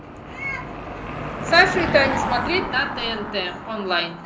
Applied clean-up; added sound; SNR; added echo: none; Car passing by / Engine; 5 dB; reverberation time 0.5 s.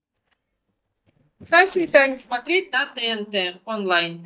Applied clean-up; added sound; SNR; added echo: neural mask model DeepFilterNet 3.